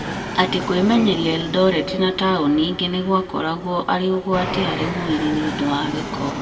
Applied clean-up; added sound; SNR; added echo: none; Fixed-wing aircraft, airplane; 8 dB; reverberation time 1.4 s.